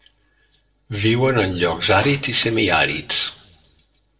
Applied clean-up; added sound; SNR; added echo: neural separator model SepFormer DNS4.